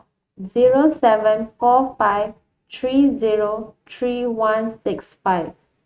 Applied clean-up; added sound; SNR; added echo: neural mask model RNNoise.